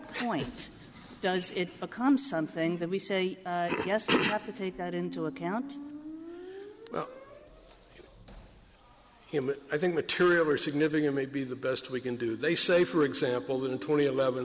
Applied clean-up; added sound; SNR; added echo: none; Squeak; 17 dB; none.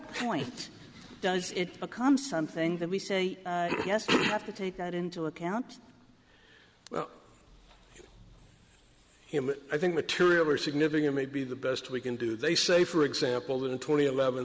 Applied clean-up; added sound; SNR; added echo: none; none; none; none.